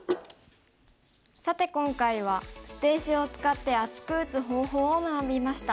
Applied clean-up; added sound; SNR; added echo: none; Hands; 15 dB; none.